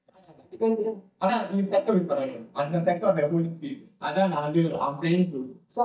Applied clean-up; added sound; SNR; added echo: neural mask model DeepFilterNet 3.